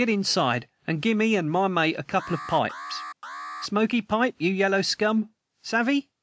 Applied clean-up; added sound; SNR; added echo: none; Alarm; 12 dB; none.